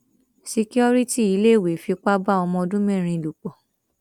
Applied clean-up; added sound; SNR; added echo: none; none; none; none.